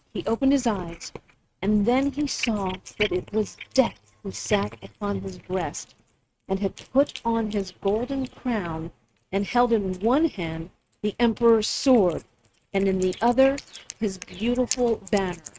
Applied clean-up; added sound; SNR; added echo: neural mask model RNNoise.